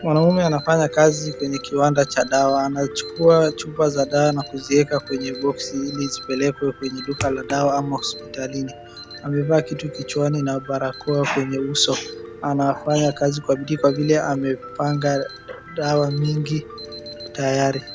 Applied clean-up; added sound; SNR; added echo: none; Alarm + Piano; 14 dB; none.